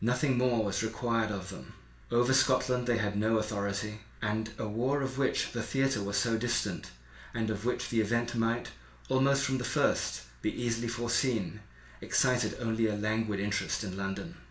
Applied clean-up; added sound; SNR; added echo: none; none; none; reverberation time 0.4 s.